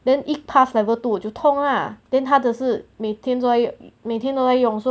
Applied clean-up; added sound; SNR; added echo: none; none; none; none.